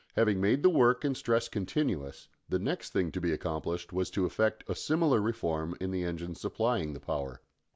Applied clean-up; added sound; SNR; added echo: none; none; none; none.